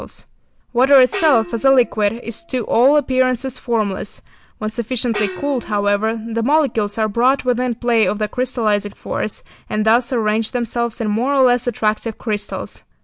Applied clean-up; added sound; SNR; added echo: none; Gong; 17 dB; none.